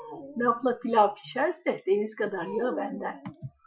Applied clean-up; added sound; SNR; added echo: classical method Wiener filter.